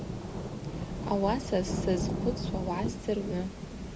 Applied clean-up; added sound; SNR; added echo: none; Rain / Thunderstorm; 1 dB; none.